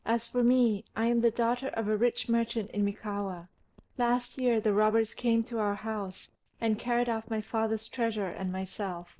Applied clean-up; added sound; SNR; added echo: neural separator model SepFormer DNS4.